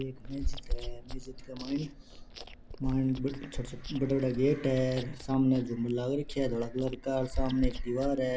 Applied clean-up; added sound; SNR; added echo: none; Chewing, mastication; 6 dB; none.